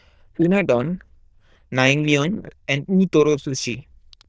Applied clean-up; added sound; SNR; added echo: neural diffusion model UNIVERSE++.